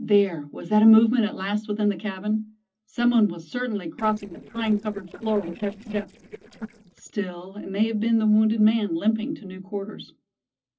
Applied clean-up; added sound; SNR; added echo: neural separator model SepFormer DNS4.